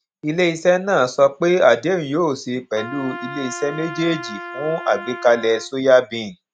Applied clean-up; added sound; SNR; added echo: none; Trumpet; 13 dB; none.